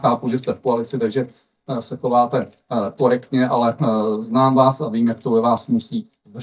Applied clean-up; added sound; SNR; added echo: neural mask model DeepFilterNet 3.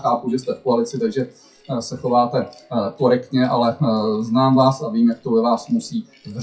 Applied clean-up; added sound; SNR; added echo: classical method WPE with log-MMSE.